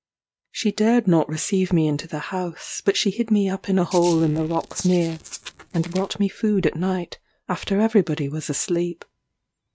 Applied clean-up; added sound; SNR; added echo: neural mask model RNNoise.